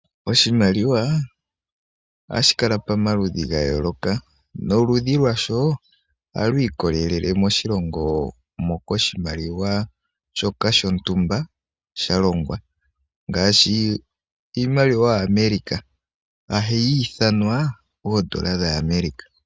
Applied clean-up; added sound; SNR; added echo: none; none; none; none.